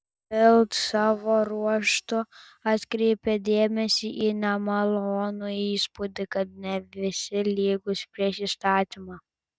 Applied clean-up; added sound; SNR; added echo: none; none; none; none.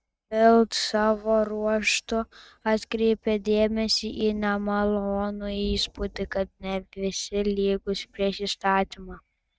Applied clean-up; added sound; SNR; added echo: neural mask model RNNoise.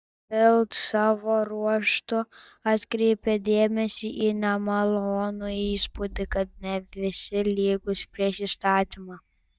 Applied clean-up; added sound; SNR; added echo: neural mask model DeepFilterNet 3.